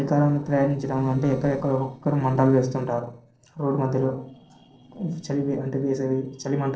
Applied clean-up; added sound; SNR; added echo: neural separator model SepFormer DNS4.